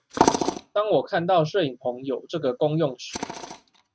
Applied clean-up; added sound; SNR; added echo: neural mask model RNNoise.